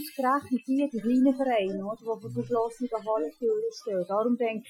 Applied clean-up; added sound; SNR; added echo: classical method Wiener filter.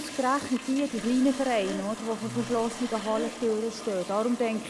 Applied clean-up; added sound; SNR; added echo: none; Toilet flush + Breathing; 11 dB; none.